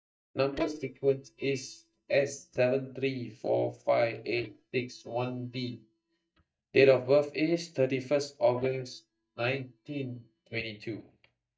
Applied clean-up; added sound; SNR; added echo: neural mask model DeepFilterNet 3.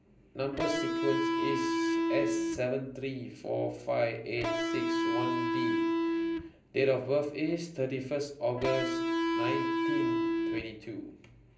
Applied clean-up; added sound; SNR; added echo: none; Electric guitar; -4 dB; reverberation time 0.5 s.